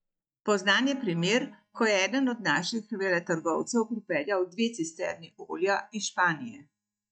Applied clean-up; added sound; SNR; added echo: neural mask model DeepFilterNet 3.